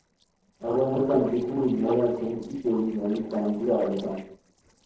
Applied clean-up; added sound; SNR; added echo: neural separator model SepFormer DNS4.